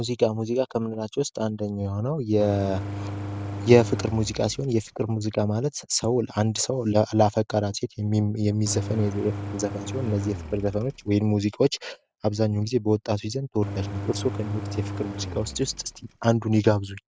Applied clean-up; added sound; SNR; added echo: none; Engine; 9 dB; none.